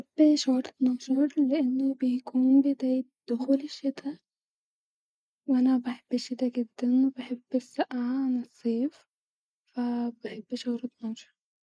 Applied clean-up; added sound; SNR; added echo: neural mask model Resemble Enhance denoiser.